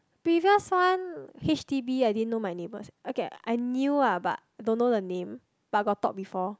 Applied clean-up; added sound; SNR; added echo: none; none; none; none.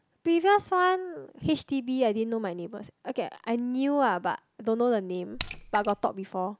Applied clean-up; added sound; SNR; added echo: none; Raindrop / Splash, splatter; 5 dB; none.